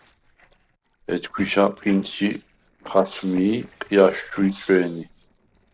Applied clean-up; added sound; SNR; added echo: neural separator model SepFormer DNS4.